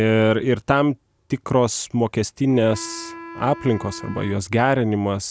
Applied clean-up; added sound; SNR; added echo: none; Wind instrument, woodwind instrument; 18 dB; none.